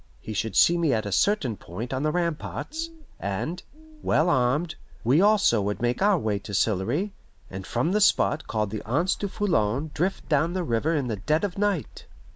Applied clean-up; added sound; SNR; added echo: none; Bird; 16 dB; none.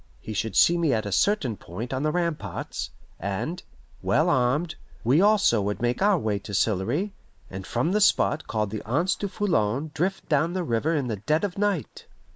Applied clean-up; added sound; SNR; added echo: neural mask model Resemble Enhance denoiser.